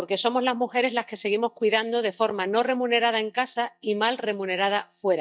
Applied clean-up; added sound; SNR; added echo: neural mask model DeepFilterNet 3.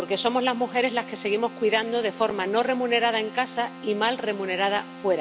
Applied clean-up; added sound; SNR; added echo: none; Keyboard (musical); 15 dB; none.